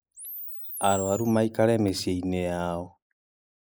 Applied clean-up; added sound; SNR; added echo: neural mask model Resemble Enhance denoiser.